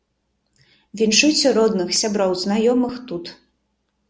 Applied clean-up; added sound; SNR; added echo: none; none; none; none.